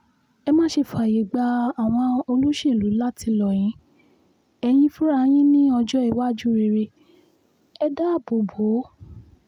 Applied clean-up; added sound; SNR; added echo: none; none; none; none.